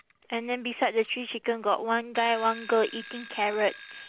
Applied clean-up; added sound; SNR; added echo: none; Alarm / Clock; 18 dB; none.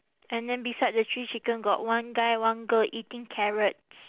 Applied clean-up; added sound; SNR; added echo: none; none; none; none.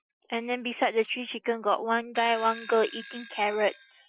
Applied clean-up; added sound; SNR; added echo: classical method Wiener filter.